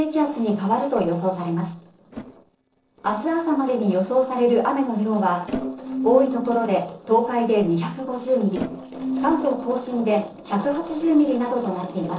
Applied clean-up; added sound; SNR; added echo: neural separator model SepFormer DNS4.